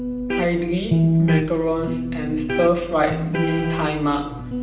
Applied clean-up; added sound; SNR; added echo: none; Electric guitar; 0 dB; reverberation time 1.0 s.